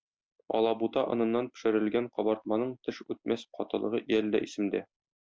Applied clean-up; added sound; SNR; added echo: none; none; none; none.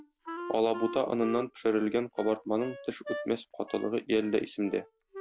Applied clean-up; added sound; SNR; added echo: none; Wind instrument, woodwind instrument; 12 dB; none.